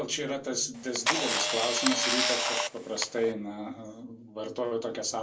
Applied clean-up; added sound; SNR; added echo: none; Camera; -3 dB; reverberation time 0.2 s.